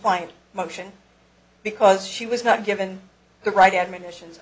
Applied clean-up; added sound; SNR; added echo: none; none; none; none.